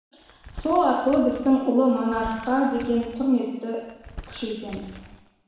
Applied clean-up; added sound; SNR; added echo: none; Crumpling, crinkling; 19 dB; reverberation time 1.1 s.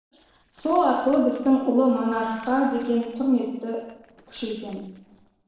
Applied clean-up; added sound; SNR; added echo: neural separator model SepFormer DNS4.